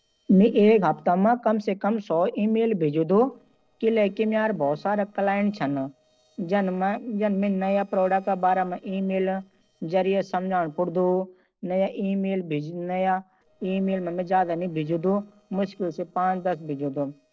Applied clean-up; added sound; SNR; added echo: neural separator model SepFormer DNS4.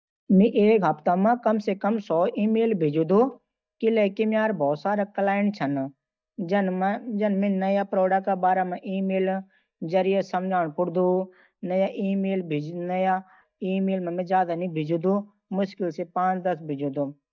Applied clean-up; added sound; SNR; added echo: neural mask model DeepFilterNet 3.